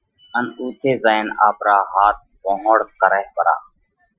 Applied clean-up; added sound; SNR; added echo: classical method Wiener filter.